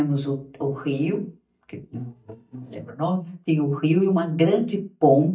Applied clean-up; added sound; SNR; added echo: neural mask model DeepFilterNet 3.